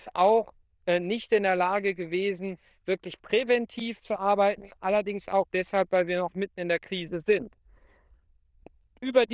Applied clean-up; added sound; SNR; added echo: neural diffusion model UNIVERSE++.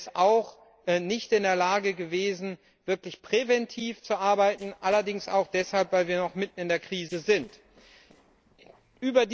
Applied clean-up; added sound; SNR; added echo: neural separator model SepFormer DNS4.